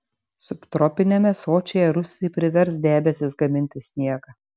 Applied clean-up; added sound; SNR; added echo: none; none; none; none.